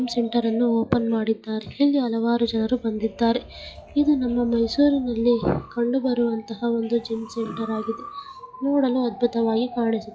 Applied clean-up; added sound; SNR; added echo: classical method log-MMSE.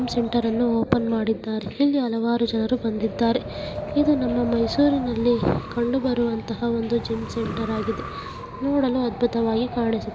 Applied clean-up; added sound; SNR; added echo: none; Wind; 11 dB; none.